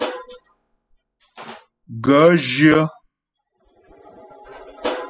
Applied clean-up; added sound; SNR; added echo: classical method spectral subtraction.